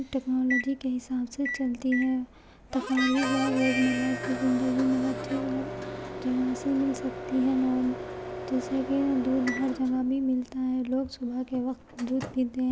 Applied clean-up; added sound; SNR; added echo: none; Microwave oven + Harmonica; 8 dB; none.